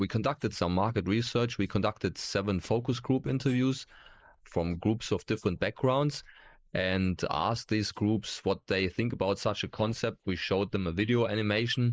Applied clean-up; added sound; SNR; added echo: neural mask model Resemble Enhance denoiser.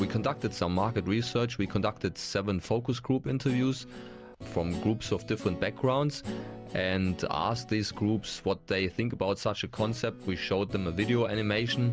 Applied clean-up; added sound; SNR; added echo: none; Guitar; 14 dB; none.